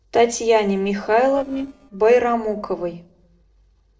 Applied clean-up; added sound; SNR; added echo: neural separator model SepFormer DNS4.